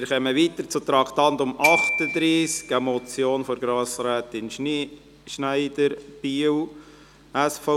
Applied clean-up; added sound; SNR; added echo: none; Glockenspiel; 6 dB; none.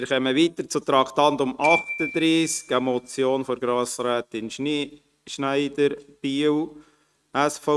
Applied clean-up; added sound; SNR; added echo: neural mask model RNNoise.